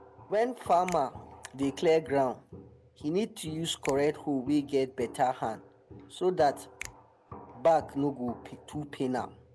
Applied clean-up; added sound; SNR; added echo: none; Finger snapping + Walk, footsteps; 17 dB; none.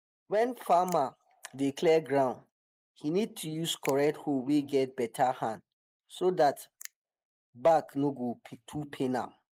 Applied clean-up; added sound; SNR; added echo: neural mask model Resemble Enhance denoiser.